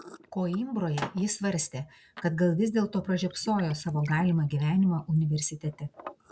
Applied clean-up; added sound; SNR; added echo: none; Liquid; 18 dB; none.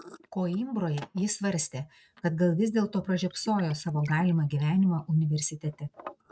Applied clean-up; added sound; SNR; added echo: neural mask model RNNoise.